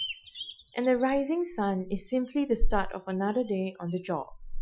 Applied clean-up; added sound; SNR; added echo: classical method Wiener filter.